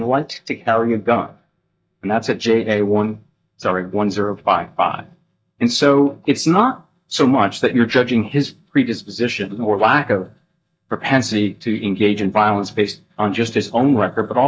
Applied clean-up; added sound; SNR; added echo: neural mask model DeepFilterNet 3.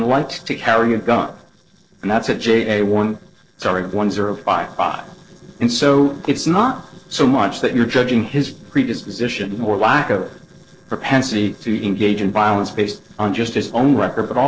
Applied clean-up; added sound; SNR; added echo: neural separator model SepFormer DNS4.